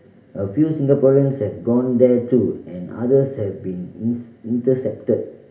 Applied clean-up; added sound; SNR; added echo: none; none; none; reverberation time 0.3 s.